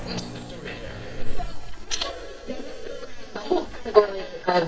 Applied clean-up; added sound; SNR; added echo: neural mask model DeepFilterNet 3.